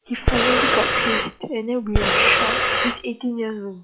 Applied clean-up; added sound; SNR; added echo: classical method log-MMSE.